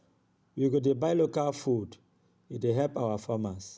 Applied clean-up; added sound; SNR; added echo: none; none; none; none.